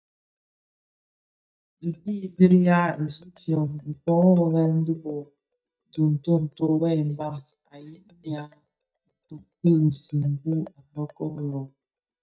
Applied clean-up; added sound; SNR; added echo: neural mask model DeepFilterNet 3.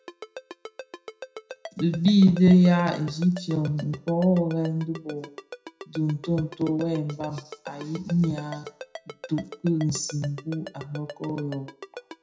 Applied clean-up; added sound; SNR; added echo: none; Ringtone; 17 dB; reverberation time 0.5 s.